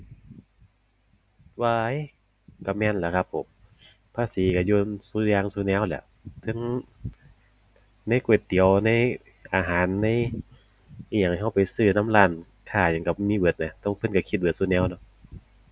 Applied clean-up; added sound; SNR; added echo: none; none; none; none.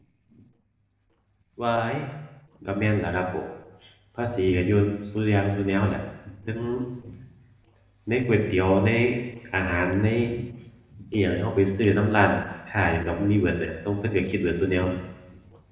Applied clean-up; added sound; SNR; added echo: neural separator model SepFormer DNS4.